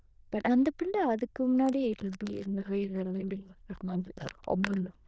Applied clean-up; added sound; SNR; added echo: neural diffusion model UNIVERSE++.